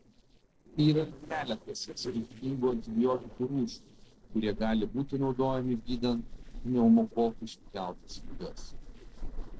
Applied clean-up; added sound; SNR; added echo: neural separator model SepFormer DNS4.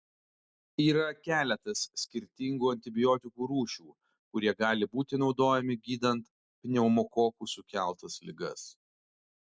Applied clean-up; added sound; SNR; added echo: none; none; none; none.